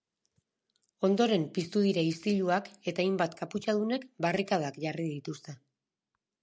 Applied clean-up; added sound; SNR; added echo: none; none; none; none.